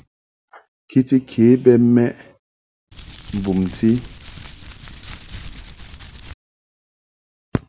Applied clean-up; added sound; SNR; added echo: none; Crumpling, crinkling; 16 dB; none.